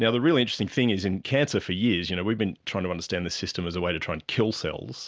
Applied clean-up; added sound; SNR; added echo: none; none; none; none.